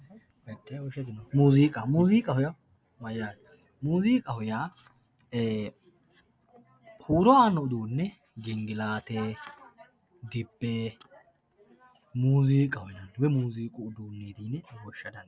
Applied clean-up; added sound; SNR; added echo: none; none; none; none.